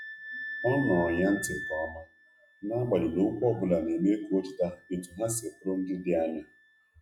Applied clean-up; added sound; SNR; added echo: classical method log-MMSE.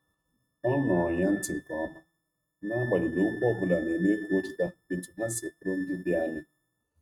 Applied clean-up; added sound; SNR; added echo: neural mask model RNNoise.